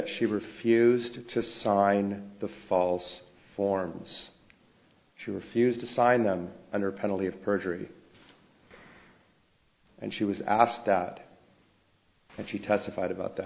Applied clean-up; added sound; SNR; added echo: none; none; none; none.